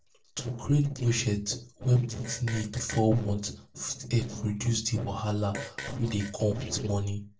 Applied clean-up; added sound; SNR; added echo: neural separator model SepFormer DNS4.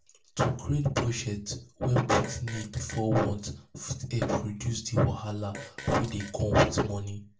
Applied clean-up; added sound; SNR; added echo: none; Fart; 18 dB; reverberation time 0.3 s.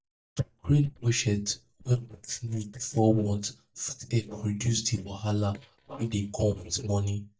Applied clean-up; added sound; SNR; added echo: neural mask model DeepFilterNet 3.